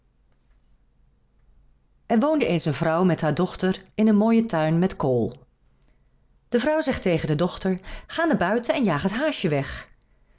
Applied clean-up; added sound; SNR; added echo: none; none; none; none.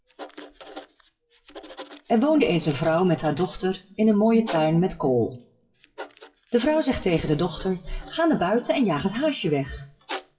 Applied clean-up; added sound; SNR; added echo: classical method WPE with log-MMSE.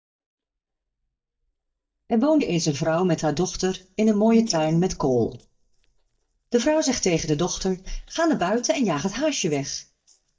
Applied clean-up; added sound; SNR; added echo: neural mask model DeepFilterNet 3.